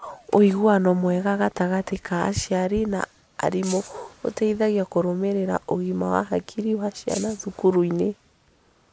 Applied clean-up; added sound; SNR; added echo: none; Rattle (instrument); 13 dB; none.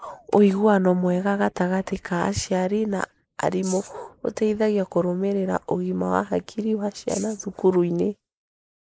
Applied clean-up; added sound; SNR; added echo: neural mask model Resemble Enhance denoiser.